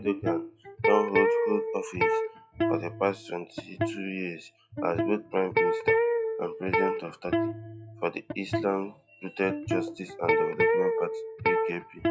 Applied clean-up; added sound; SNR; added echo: classical method log-MMSE.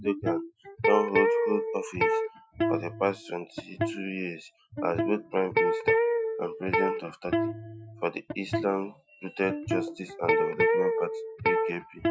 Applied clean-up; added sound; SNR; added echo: classical method Wiener filter.